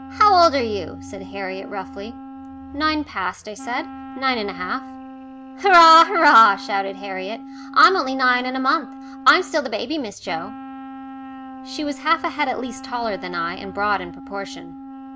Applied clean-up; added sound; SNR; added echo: none; Wind instrument, woodwind instrument; 16 dB; none.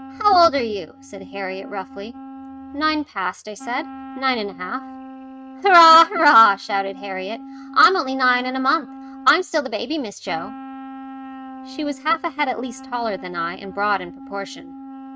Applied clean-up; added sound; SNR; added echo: neural mask model RNNoise.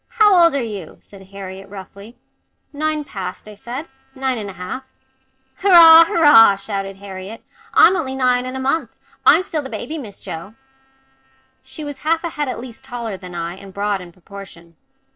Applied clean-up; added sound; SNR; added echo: neural separator model SepFormer DNS4.